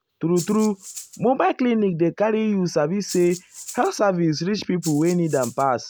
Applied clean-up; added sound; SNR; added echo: none; Rattle (instrument); 16 dB; none.